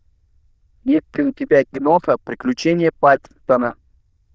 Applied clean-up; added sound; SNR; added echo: neural diffusion model UNIVERSE++.